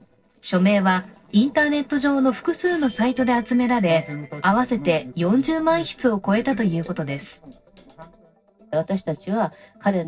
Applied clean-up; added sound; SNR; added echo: neural separator model SepFormer DNS4.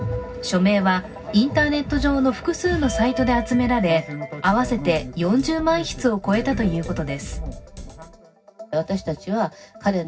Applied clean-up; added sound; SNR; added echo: none; Drum kit; 16 dB; reverberation time 0.4 s.